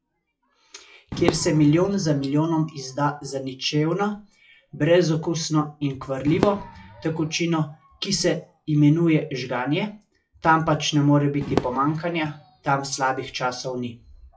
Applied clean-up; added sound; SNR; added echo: classical method WPE with log-MMSE.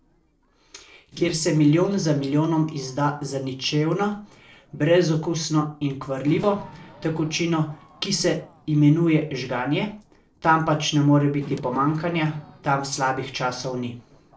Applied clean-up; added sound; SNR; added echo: neural separator model SepFormer DNS4.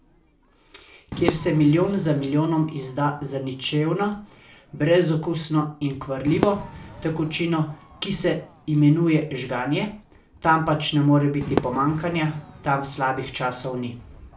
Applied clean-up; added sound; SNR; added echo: none; Crowd / Fireworks; 13 dB; reverberation time 0.3 s.